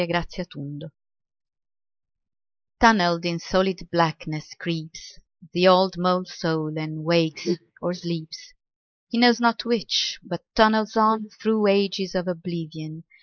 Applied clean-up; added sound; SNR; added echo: neural mask model Resemble Enhance denoiser.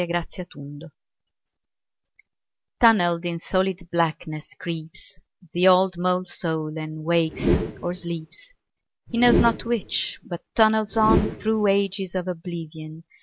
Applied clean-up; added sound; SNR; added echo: none; Whoosh, swoosh, swish; 3 dB; none.